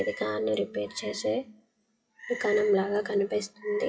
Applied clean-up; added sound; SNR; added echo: classical method WPE with log-MMSE.